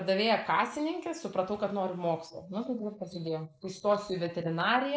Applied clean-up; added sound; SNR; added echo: neural mask model Resemble Enhance denoiser.